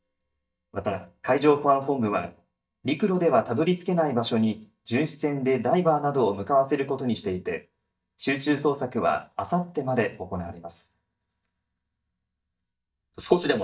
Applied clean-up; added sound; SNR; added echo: neural mask model DeepFilterNet 3.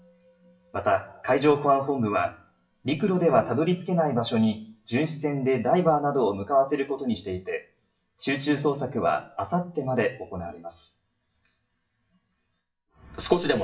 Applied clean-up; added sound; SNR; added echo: classical method WPE with log-MMSE.